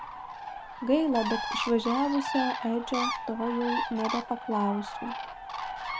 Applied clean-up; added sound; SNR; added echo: none; Bird; 4 dB; none.